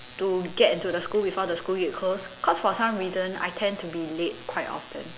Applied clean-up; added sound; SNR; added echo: none; none; none; none.